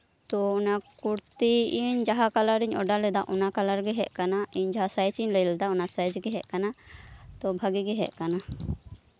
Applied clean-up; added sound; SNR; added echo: none; none; none; none.